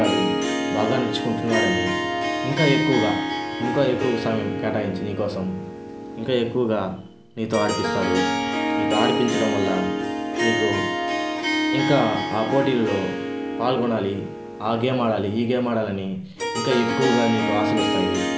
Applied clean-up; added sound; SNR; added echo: none; Harp; 0 dB; none.